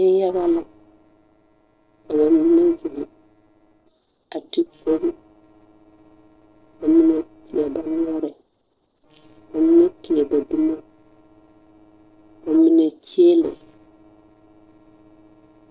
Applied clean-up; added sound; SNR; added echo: neural separator model SepFormer DNS4.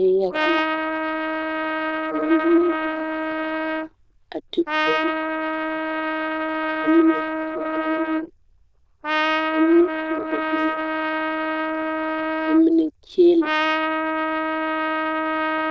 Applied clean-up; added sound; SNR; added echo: neural diffusion model UNIVERSE++.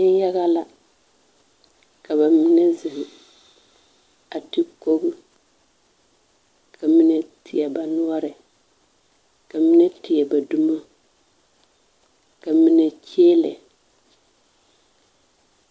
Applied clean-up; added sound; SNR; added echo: none; none; none; none.